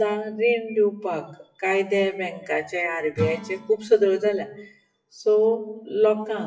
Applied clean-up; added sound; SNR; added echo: classical method WPE with log-MMSE.